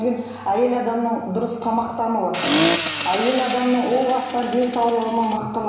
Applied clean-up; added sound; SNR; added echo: none; Accelerating, revving, vroom; 3 dB; reverberation time 1.0 s.